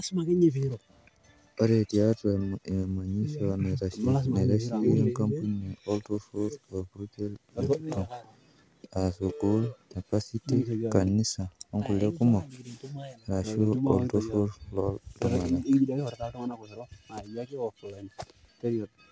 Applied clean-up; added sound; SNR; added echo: none; none; none; none.